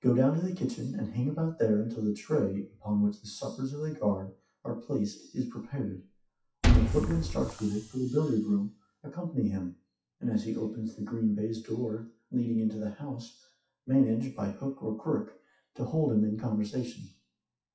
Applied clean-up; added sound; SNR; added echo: classical method WPE with log-MMSE.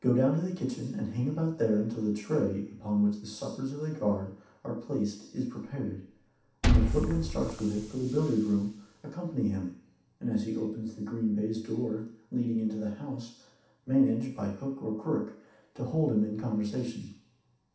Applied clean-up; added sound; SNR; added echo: none; Liquid; 1 dB; reverberation time 0.7 s.